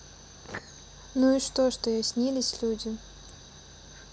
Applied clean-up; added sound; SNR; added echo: none; Fire; 19 dB; none.